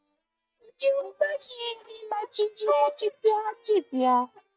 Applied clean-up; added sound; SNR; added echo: neural mask model DeepFilterNet 3.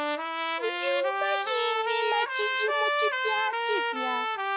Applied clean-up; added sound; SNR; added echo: none; Trumpet; -4 dB; none.